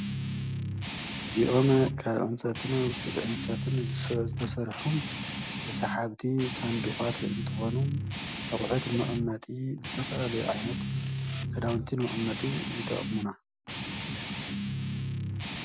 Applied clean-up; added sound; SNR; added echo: none; Guitar; 3 dB; none.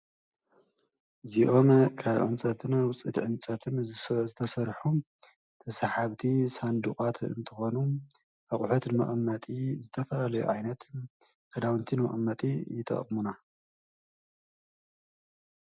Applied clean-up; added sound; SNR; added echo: none; none; none; none.